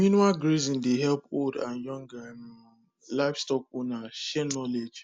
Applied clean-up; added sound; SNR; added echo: none; none; none; none.